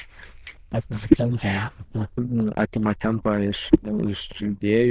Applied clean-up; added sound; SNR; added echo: neural diffusion model UNIVERSE++.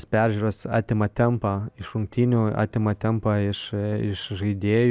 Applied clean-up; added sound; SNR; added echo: none; none; none; none.